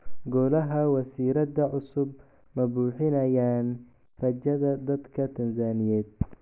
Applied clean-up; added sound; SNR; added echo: none; none; none; none.